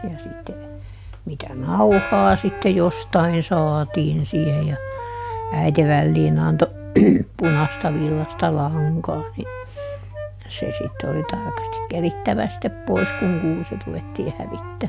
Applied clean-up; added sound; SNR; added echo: none; Wind instrument, woodwind instrument + Gong; 12 dB; none.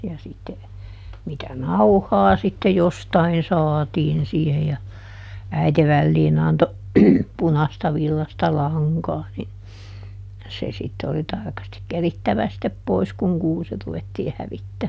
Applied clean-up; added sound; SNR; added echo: none; none; none; none.